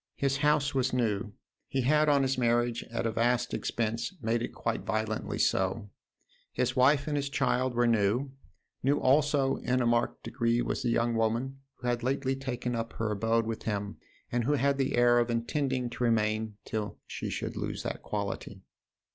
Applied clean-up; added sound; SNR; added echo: none; none; none; none.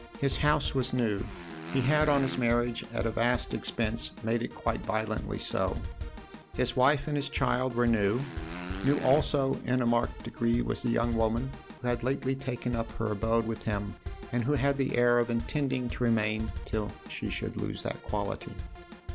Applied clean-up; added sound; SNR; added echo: none; Drum kit + Motorcycle; 10 dB; none.